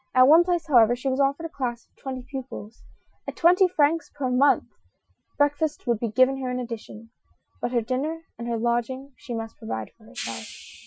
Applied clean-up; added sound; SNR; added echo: classical method Wiener filter.